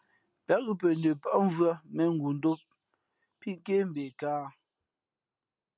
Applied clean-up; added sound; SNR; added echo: none; none; none; none.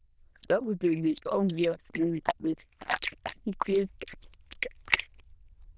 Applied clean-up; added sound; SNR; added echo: neural diffusion model UNIVERSE++.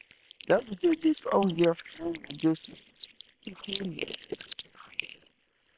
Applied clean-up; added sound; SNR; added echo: neural separator model SepFormer WHAM!.